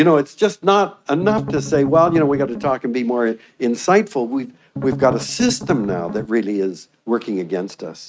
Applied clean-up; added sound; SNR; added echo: neural mask model RNNoise.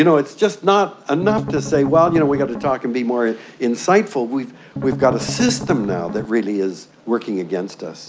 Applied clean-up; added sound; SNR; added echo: none; Strum; 7 dB; none.